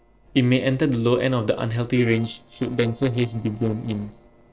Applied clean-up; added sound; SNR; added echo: neural separator model SepFormer DNS4.